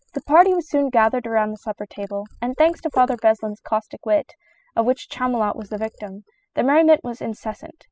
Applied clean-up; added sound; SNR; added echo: classical method spectral subtraction.